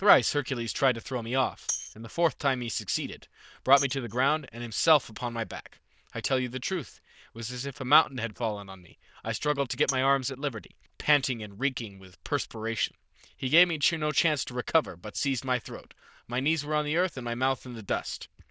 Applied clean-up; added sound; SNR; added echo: neural diffusion model UNIVERSE++.